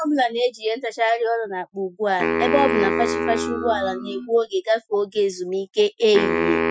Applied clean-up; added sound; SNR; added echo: classical method Wiener filter.